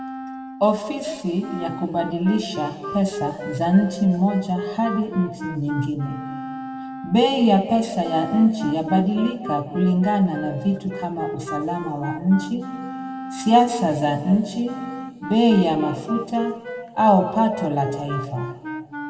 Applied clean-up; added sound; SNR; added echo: none; Wind instrument, woodwind instrument; 12 dB; reverberation time 2.0 s.